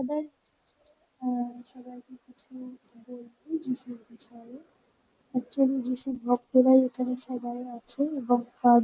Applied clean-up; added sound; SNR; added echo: neural mask model Resemble Enhance denoiser.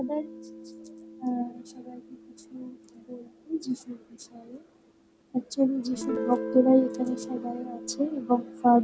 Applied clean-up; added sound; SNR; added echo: none; Guitar; 11 dB; none.